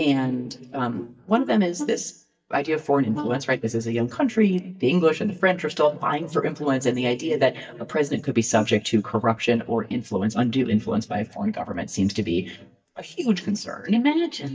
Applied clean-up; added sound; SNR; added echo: neural mask model DeepFilterNet 3.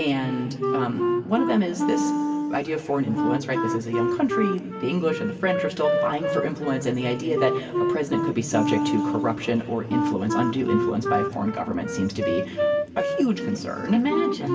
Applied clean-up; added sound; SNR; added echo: none; Wind instrument, woodwind instrument; 1 dB; reverberation time 2.5 s.